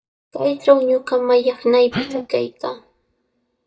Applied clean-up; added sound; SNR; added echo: neural mask model DeepFilterNet 3.